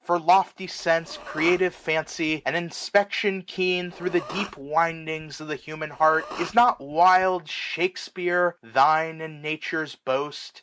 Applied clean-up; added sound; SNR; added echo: none; Respiratory sounds; 16 dB; none.